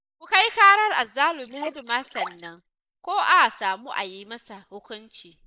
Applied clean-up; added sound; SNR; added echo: neural mask model Resemble Enhance denoiser.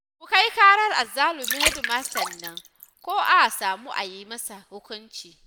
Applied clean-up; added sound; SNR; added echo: none; Water; 8 dB; none.